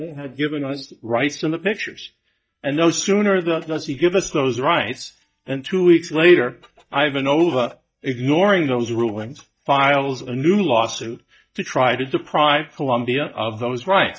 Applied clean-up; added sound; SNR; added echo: neural mask model DeepFilterNet 3.